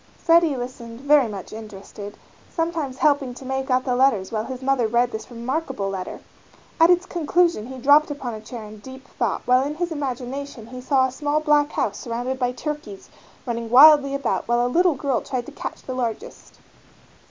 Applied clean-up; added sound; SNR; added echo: none; none; none; none.